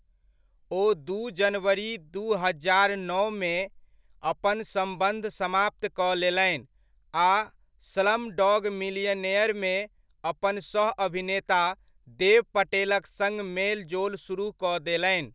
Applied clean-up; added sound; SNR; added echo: none; none; none; none.